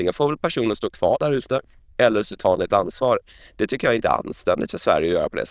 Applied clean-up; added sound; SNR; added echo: neural diffusion model UNIVERSE++.